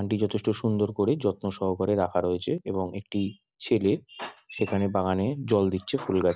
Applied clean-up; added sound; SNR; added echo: none; none; none; none.